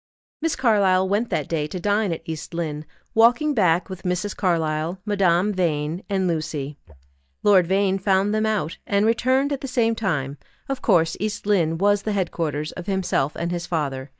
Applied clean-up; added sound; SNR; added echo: neural mask model DeepFilterNet 3.